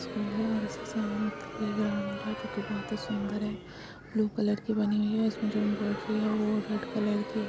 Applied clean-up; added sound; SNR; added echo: none; Crowd; 10 dB; none.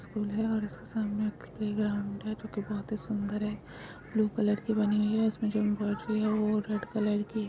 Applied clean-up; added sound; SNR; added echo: none; none; none; none.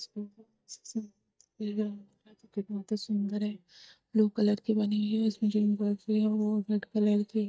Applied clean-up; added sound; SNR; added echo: neural mask model DeepFilterNet 3.